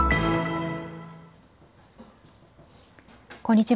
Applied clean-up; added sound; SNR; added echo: none; none; none; none.